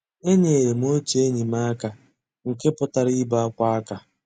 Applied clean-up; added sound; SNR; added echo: none; none; none; none.